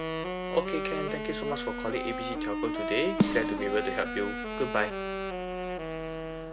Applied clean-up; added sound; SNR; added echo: none; Wind instrument, woodwind instrument + Snare drum; 0 dB; none.